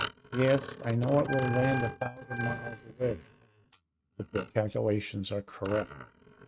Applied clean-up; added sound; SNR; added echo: neural mask model RNNoise.